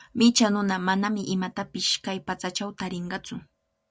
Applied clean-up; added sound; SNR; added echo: none; none; none; none.